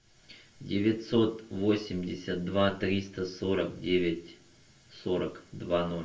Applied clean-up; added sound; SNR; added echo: none; none; none; reverberation time 0.2 s.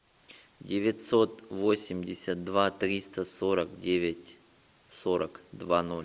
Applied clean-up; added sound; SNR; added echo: none; none; none; none.